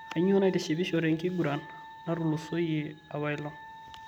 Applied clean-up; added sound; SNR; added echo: none; Wind instrument, woodwind instrument; 18 dB; none.